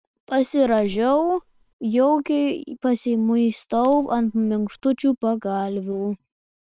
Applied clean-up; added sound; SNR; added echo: neural separator model SepFormer WHAM!.